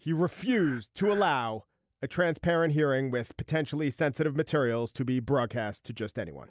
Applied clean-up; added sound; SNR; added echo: none; Breathing; 13 dB; none.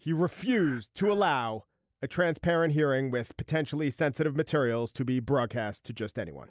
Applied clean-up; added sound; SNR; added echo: neural mask model Resemble Enhance denoiser.